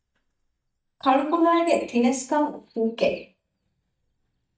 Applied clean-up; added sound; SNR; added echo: neural mask model DeepFilterNet 3.